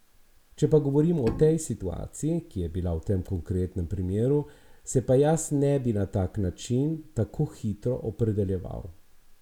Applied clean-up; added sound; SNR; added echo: none; Bowed string instrument; 11 dB; none.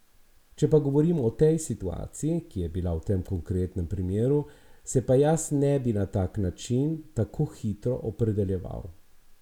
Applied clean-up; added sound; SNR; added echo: none; none; none; none.